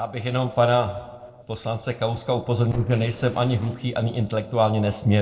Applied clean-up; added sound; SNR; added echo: neural separator model SepFormer DNS4.